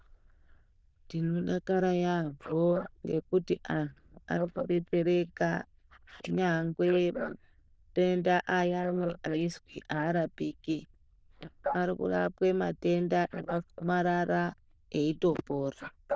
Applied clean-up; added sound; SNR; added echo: neural diffusion model UNIVERSE++.